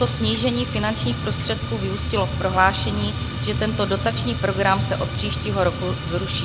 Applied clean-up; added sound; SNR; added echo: none; Fire; 2 dB; none.